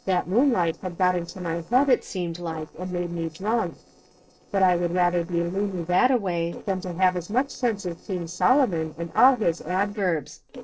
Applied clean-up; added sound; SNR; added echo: neural separator model SepFormer DNS4.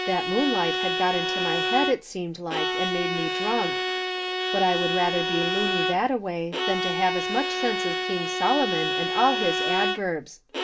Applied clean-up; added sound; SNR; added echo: none; Bowed string instrument; 0 dB; reverberation time 0.2 s.